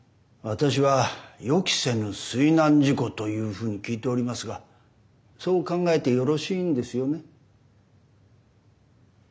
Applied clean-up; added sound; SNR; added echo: none; none; none; none.